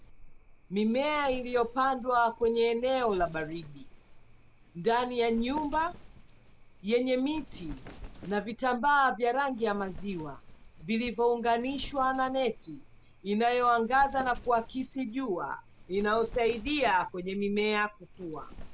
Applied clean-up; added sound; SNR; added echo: none; Wind; 16 dB; none.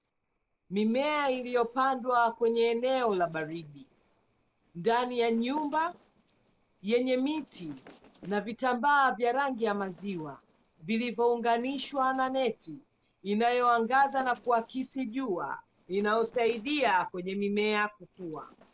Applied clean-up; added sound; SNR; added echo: neural separator model SepFormer DNS4.